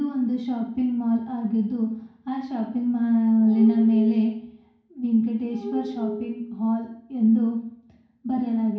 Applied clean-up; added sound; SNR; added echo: none; Glass; 14 dB; reverberation time 0.6 s.